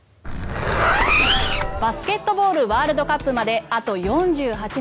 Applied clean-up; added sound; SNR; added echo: none; Zipper (clothing); -1 dB; none.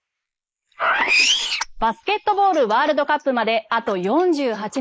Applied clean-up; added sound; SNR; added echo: neural mask model Resemble Enhance denoiser.